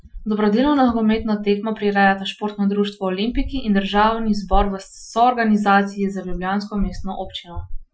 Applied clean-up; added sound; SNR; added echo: classical method Wiener filter.